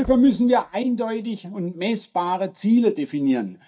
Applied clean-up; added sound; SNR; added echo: neural mask model DeepFilterNet 3.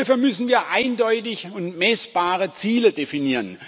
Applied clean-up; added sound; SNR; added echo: none; none; none; none.